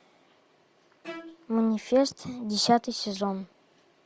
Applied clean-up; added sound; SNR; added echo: none; Bowed string instrument; 17 dB; none.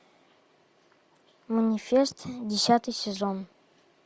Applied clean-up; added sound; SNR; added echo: none; none; none; none.